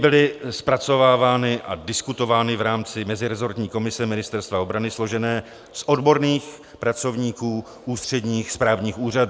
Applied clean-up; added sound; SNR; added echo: none; none; none; none.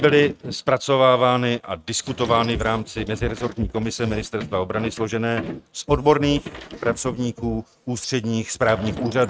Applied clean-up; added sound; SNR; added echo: neural mask model RNNoise.